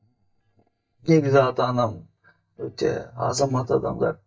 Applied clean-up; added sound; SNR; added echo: neural mask model DeepFilterNet 3.